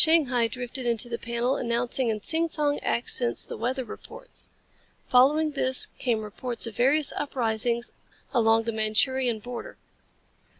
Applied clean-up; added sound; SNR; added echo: none; none; none; none.